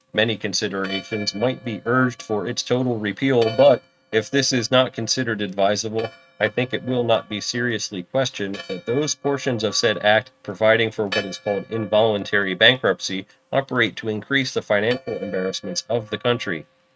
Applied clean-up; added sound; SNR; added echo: neural mask model RNNoise.